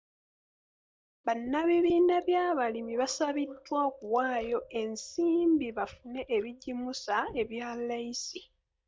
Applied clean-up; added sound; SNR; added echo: neural mask model DeepFilterNet 3.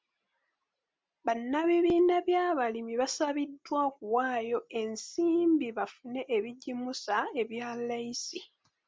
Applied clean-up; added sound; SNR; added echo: none; none; none; none.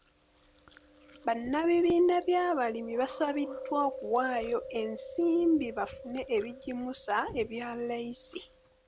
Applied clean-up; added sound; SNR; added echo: none; Chewing, mastication; 15 dB; none.